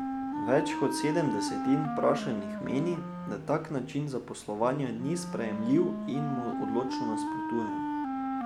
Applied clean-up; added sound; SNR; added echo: none; Wind instrument, woodwind instrument; 3 dB; none.